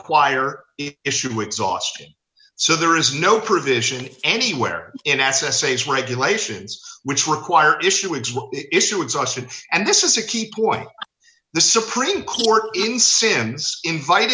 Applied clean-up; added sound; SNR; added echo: none; none; none; none.